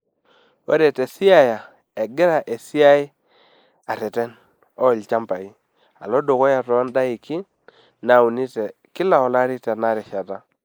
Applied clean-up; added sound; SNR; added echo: neural mask model Resemble Enhance denoiser.